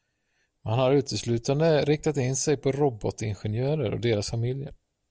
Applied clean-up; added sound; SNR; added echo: none; none; none; none.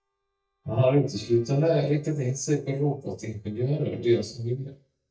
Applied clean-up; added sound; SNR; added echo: neural mask model DeepFilterNet 3.